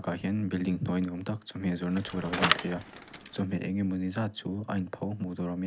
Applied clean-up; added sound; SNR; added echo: none; Bicycle; 2 dB; none.